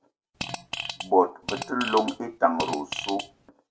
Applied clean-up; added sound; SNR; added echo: none; Fart; 9 dB; reverberation time 0.2 s.